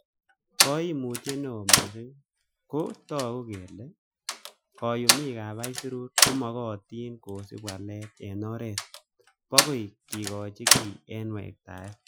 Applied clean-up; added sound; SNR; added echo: classical method Wiener filter.